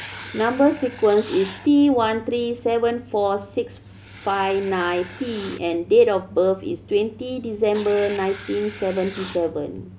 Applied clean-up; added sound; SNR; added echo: none; Writing; 20 dB; none.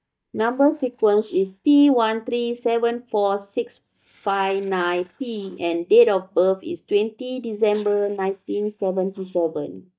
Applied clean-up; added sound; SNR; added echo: neural mask model DeepFilterNet 3.